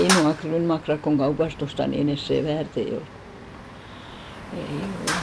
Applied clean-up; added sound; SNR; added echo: none; Traffic noise, roadway noise; 8 dB; none.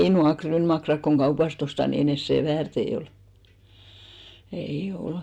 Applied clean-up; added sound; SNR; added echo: none; none; none; none.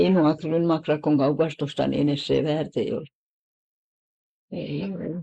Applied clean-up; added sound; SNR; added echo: neural mask model Resemble Enhance denoiser.